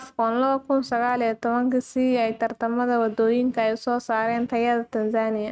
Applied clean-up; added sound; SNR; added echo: neural mask model RNNoise.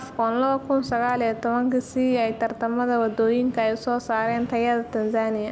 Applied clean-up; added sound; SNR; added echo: none; Subway, metro, underground; 19 dB; none.